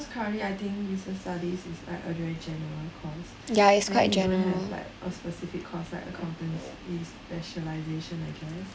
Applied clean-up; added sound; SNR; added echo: none; Brass instrument; 20 dB; none.